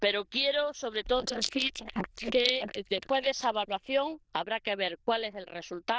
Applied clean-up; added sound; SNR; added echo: neural diffusion model UNIVERSE++.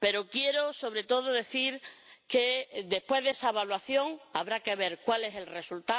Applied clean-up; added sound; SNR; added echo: none; none; none; none.